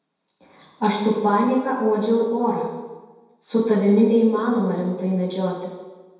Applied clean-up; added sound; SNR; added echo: none; none; none; reverberation time 1.1 s.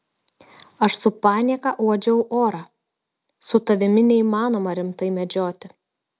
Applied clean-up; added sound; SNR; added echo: none; none; none; none.